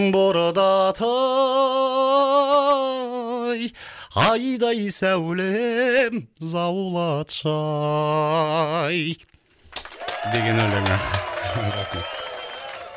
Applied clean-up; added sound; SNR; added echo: none; none; none; none.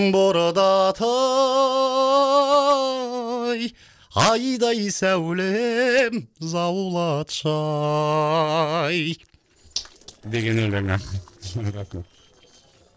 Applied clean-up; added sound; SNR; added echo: neural separator model SepFormer DNS4.